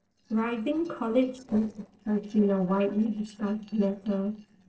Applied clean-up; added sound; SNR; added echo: neural separator model SepFormer DNS4.